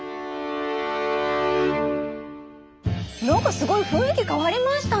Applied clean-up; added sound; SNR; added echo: none; none; none; none.